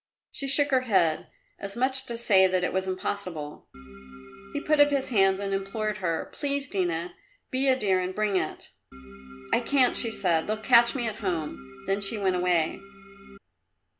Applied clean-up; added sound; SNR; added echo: none; Organ; 16 dB; none.